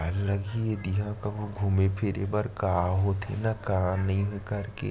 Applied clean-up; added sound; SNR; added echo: none; none; none; none.